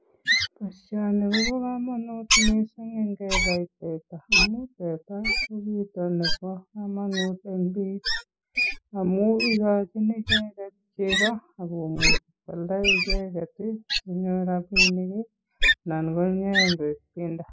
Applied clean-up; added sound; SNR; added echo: classical method spectral subtraction.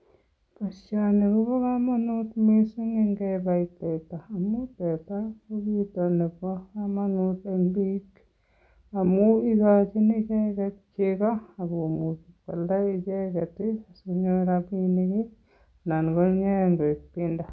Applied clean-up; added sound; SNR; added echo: none; none; none; none.